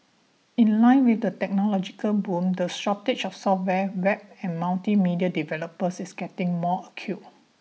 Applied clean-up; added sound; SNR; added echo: none; none; none; none.